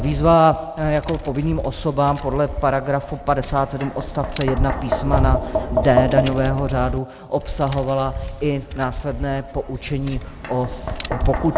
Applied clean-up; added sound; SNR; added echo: none; Tap; 4 dB; none.